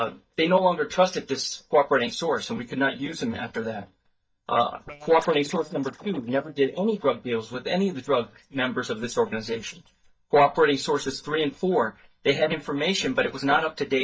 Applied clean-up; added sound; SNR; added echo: neural mask model DeepFilterNet 3.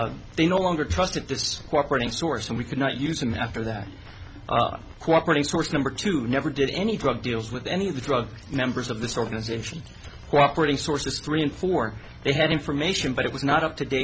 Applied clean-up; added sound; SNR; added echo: none; none; none; none.